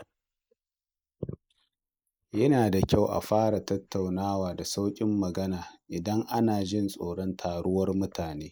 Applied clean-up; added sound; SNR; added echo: neural mask model Resemble Enhance denoiser.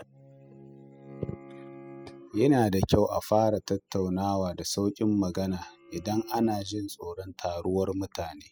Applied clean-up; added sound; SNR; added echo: classical method spectral subtraction.